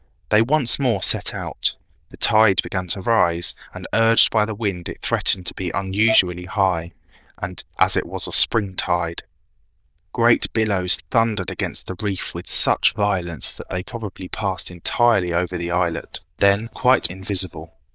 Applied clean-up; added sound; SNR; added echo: neural diffusion model UNIVERSE++.